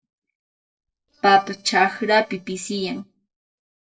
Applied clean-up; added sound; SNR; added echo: neural separator model SepFormer DNS4.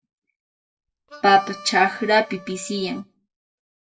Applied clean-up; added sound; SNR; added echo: none; Harmonica; 18 dB; reverberation time 0.2 s.